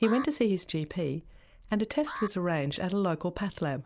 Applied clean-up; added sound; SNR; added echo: neural mask model Resemble Enhance denoiser.